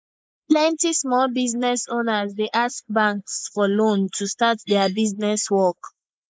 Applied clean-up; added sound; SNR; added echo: neural mask model Resemble Enhance denoiser.